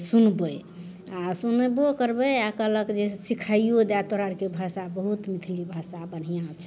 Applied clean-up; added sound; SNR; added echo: none; none; none; none.